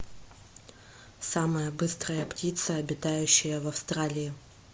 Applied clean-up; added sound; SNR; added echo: none; Slam; 19 dB; none.